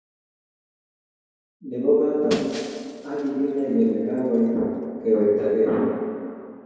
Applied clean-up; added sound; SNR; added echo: none; Shatter; 17 dB; reverberation time 2.2 s.